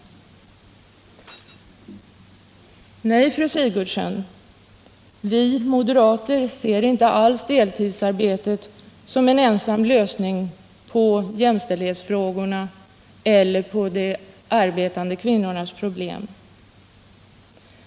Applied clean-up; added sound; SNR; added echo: none; Shatter; 19 dB; none.